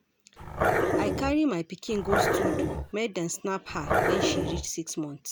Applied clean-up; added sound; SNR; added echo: none; Growling; -5 dB; none.